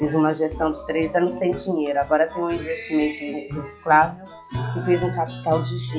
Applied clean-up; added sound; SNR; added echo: classical method log-MMSE.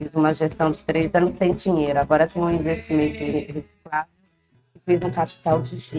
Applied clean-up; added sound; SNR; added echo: neural mask model RNNoise.